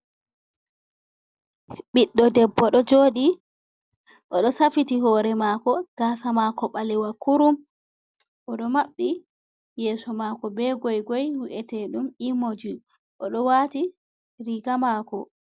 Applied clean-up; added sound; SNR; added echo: none; none; none; none.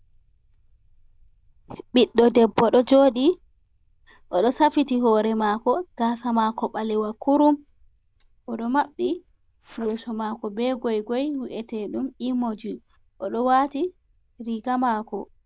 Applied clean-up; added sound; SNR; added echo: neural diffusion model UNIVERSE++.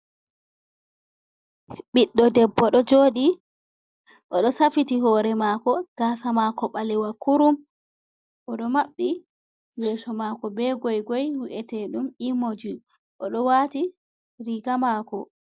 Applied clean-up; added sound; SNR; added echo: neural mask model Resemble Enhance denoiser.